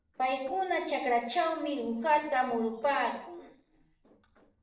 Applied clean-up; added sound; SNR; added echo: neural separator model SepFormer DNS4.